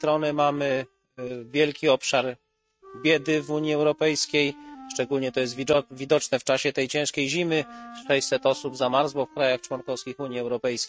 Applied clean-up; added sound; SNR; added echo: neural mask model RNNoise.